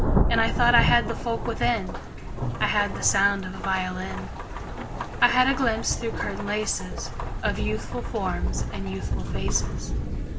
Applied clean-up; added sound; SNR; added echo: none; Rain / Thunderstorm; 0 dB; none.